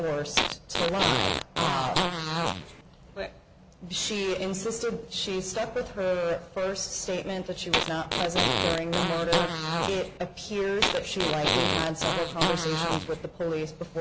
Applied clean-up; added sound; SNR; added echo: none; Fart; -2 dB; none.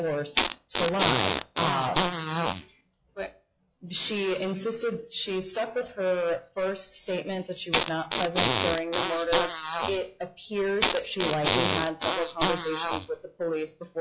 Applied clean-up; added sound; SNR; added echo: classical method log-MMSE.